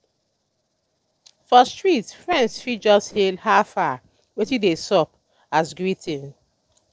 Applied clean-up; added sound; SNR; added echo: neural separator model SepFormer DNS4.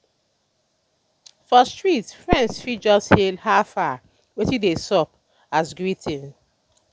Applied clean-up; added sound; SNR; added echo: none; Fireworks; 14 dB; none.